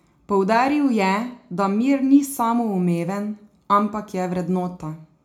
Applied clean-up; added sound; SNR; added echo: none; none; none; reverberation time 0.3 s.